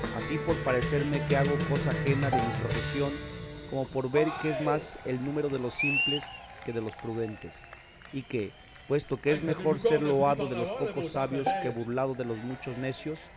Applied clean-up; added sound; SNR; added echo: none; Bowed string instrument + Cheering; 2 dB; none.